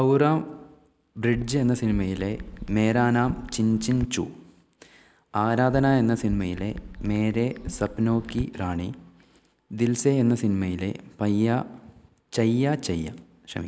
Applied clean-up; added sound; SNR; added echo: none; Chatter / Chirp, tweet / Car passing by / Typing; 14 dB; none.